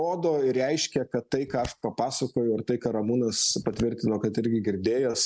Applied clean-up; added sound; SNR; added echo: none; Scissors; 19 dB; none.